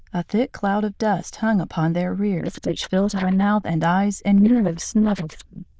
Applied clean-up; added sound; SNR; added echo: neural diffusion model UNIVERSE++.